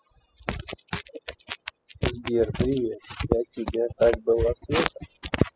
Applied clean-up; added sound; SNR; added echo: classical method spectral subtraction.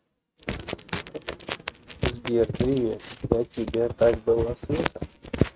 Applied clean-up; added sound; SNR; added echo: neural mask model RNNoise.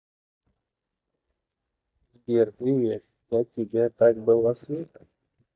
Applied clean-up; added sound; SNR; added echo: neural mask model DeepFilterNet 3.